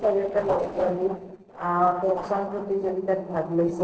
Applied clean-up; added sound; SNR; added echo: neural separator model SepFormer DNS4.